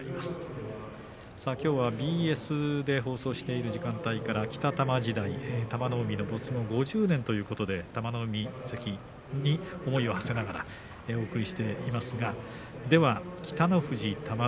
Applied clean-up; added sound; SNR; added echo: none; none; none; none.